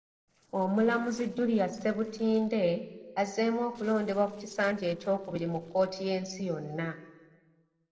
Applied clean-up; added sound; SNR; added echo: neural separator model SepFormer DNS4.